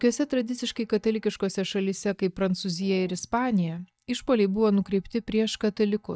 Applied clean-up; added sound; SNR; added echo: neural mask model DeepFilterNet 3.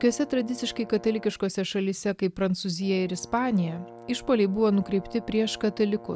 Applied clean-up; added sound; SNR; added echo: none; Brass instrument; 19 dB; none.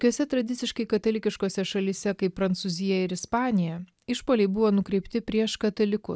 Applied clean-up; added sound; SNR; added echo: none; none; none; none.